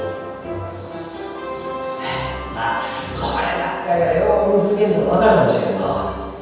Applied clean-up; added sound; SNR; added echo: none; none; none; reverberation time 1.2 s.